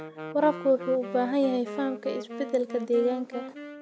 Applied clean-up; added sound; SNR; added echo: none; Wind instrument, woodwind instrument; 11 dB; none.